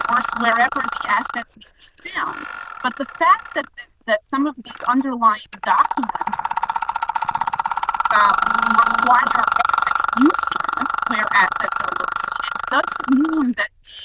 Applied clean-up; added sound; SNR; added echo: neural diffusion model UNIVERSE++.